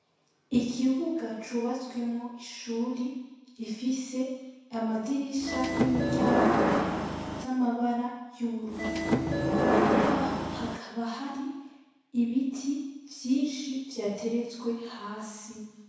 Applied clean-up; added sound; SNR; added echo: none; Subway, metro, underground / Sliding door; -5 dB; reverberation time 1.0 s.